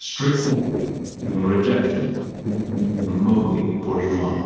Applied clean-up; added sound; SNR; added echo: neural separator model SepFormer DNS4.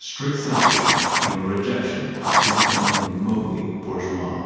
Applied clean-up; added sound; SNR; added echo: none; Writing; -4 dB; reverberation time 2.1 s.